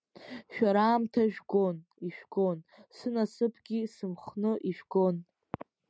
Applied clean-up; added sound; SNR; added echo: none; none; none; none.